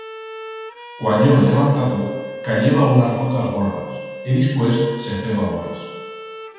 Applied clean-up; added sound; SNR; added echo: none; Bowed string instrument; 16 dB; reverberation time 1.2 s.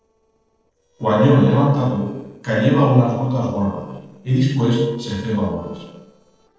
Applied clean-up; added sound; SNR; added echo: neural separator model SepFormer DNS4.